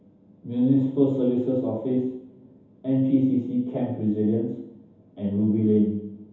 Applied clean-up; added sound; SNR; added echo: none; none; none; reverberation time 0.9 s.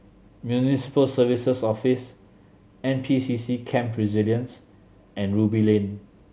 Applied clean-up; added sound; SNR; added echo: none; none; none; none.